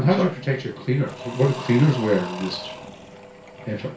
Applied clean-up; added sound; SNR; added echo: none; Engine / Drill / Mechanisms; 14 dB; reverberation time 0.3 s.